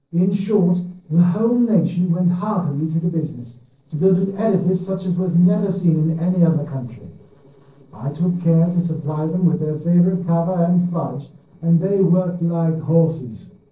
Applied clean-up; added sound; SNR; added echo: neural separator model SepFormer DNS4.